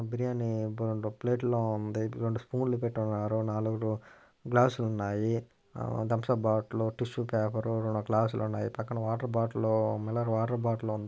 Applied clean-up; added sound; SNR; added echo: none; none; none; none.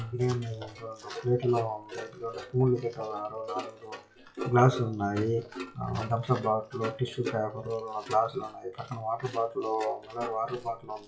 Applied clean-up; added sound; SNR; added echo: classical method WPE with log-MMSE.